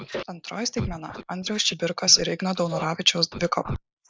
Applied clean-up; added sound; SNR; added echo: neural mask model Resemble Enhance denoiser.